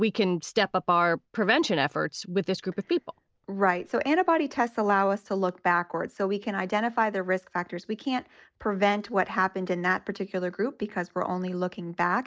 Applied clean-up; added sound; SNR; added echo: none; none; none; none.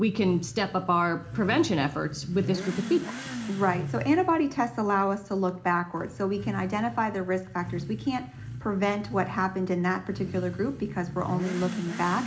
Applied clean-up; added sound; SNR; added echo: none; Motorcycle / Accelerating, revving, vroom; 10 dB; reverberation time 0.4 s.